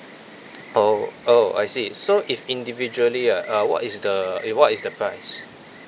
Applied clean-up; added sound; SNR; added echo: none; Insect; 19 dB; none.